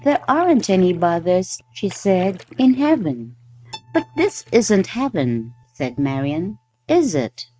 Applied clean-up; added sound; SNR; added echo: neural mask model RNNoise.